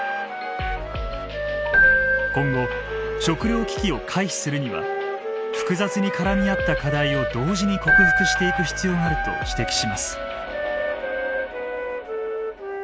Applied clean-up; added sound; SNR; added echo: none; Keyboard (musical) + Wind instrument, woodwind instrument; -1 dB; none.